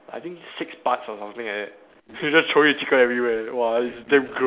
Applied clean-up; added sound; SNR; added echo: none; none; none; none.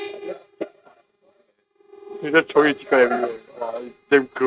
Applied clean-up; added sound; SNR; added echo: neural mask model RNNoise.